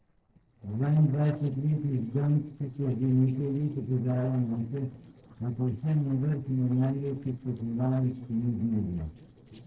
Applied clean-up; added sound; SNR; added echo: neural separator model SepFormer DNS4.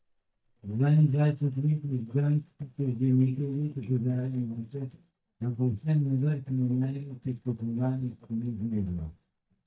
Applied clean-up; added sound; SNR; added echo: neural mask model DeepFilterNet 3.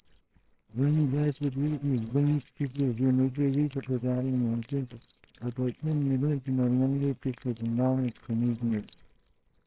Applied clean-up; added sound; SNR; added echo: neural separator model SepFormer WHAMR!.